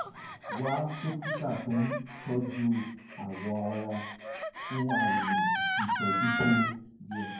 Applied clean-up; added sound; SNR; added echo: none; Gasp; 1 dB; reverberation time 0.9 s.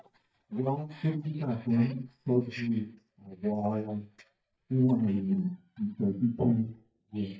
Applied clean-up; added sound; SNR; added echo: neural mask model DeepFilterNet 3.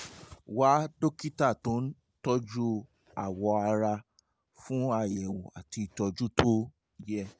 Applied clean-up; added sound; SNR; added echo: none; none; none; none.